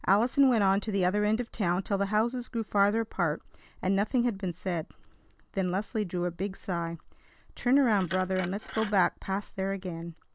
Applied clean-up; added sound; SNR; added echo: none; Glass; 15 dB; none.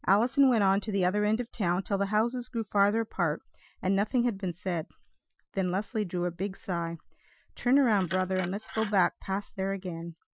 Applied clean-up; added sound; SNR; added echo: classical method Wiener filter.